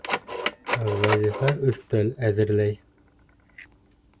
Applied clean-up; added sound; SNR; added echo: none; Telephone; 5 dB; none.